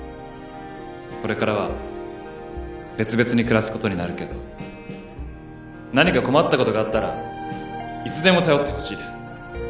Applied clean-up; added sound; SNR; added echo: none; none; none; none.